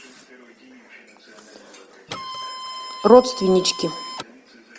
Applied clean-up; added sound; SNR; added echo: none; Printer; 10 dB; none.